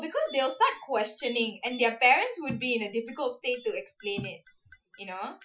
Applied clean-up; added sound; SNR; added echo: classical method Wiener filter.